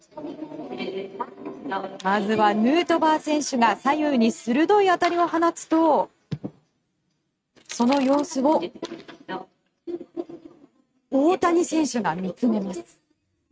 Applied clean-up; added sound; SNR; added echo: neural mask model RNNoise.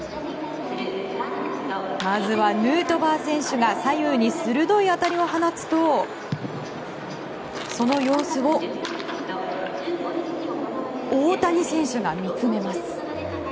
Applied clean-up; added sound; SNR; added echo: none; Crushing / Wood; 13 dB; none.